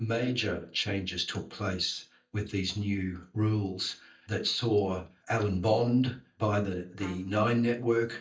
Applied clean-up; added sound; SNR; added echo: neural mask model DeepFilterNet 3.